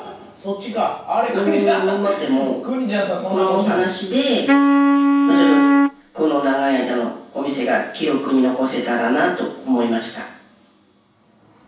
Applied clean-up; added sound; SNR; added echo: none; Wind instrument, woodwind instrument; -4 dB; reverberation time 0.7 s.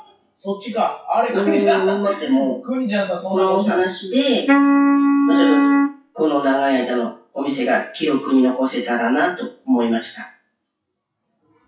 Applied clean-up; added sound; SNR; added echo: classical method WPE with log-MMSE.